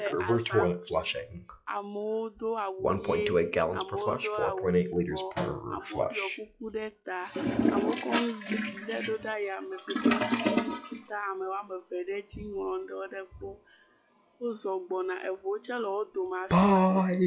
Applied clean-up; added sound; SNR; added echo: classical method log-MMSE.